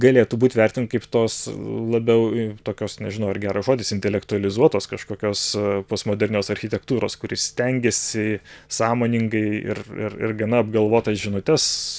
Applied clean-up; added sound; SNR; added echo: none; none; none; none.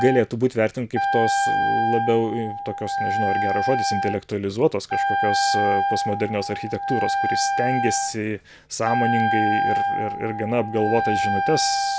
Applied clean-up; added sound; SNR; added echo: none; Wind instrument, woodwind instrument; -1 dB; none.